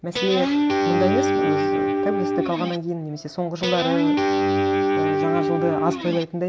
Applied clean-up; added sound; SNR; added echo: none; Guitar; -4 dB; none.